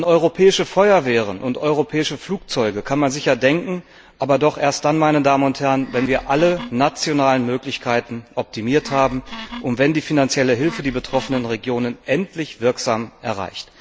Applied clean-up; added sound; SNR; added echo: none; Wood; 15 dB; none.